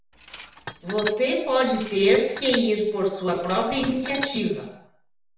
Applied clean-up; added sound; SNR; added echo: none; Tools; 10 dB; reverberation time 0.7 s.